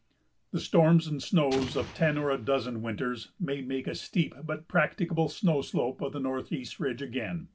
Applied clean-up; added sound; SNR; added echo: none; Explosion; 13 dB; none.